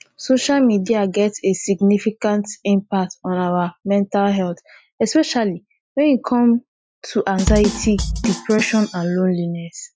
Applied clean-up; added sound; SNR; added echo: classical method Wiener filter.